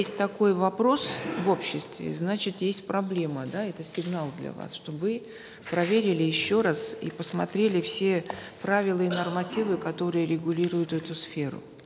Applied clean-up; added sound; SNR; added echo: none; none; none; none.